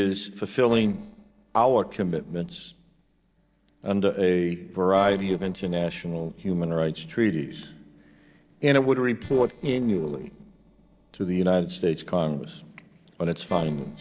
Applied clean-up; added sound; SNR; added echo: neural separator model SepFormer DNS4.